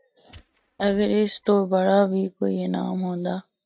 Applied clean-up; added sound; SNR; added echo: neural mask model RNNoise.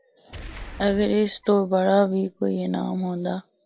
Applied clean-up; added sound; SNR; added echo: none; Boom; 19 dB; none.